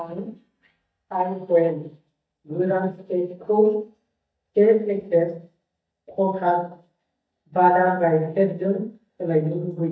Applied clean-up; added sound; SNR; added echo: neural mask model DeepFilterNet 3.